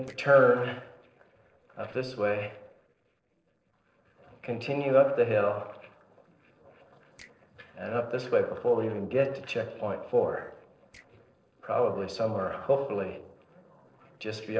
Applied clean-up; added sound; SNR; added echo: neural separator model SepFormer DNS4.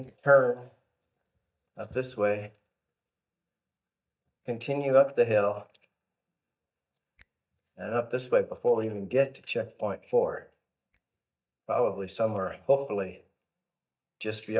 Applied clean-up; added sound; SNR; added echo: neural mask model DeepFilterNet 3.